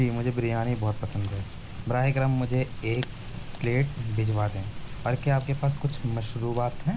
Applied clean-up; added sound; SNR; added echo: none; Rain; 10 dB; none.